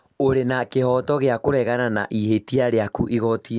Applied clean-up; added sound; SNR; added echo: none; none; none; none.